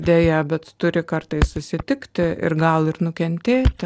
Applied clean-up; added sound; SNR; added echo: none; Thump, thud; 8 dB; none.